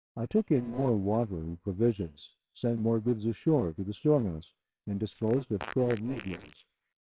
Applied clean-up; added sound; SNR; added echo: neural separator model SepFormer WHAMR!.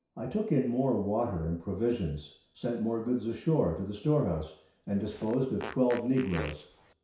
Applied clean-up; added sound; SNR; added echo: none; Fart; 14 dB; reverberation time 0.6 s.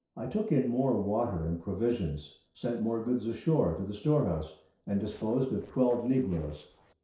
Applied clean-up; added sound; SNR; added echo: neural separator model SepFormer DNS4.